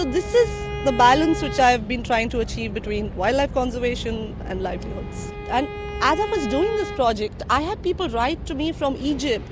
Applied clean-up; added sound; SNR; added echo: none; Bowed string instrument; 14 dB; none.